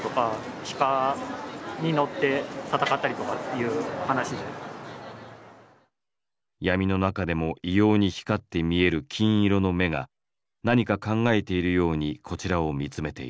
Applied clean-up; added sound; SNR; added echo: none; none; none; none.